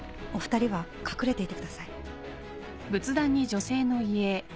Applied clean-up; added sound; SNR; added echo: none; none; none; none.